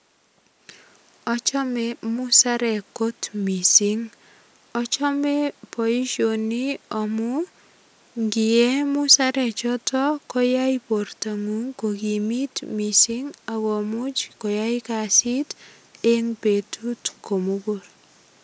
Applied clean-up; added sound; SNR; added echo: none; none; none; none.